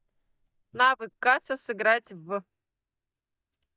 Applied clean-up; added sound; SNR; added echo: neural mask model DeepFilterNet 3.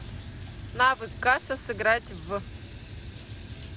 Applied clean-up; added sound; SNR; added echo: none; Bathtub (filling or washing) / Water tap, faucet; 20 dB; none.